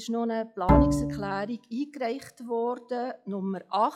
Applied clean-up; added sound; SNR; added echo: classical method log-MMSE.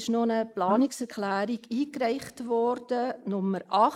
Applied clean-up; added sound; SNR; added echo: neural mask model Resemble Enhance denoiser.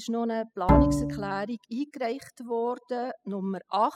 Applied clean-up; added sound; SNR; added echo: classical method spectral subtraction.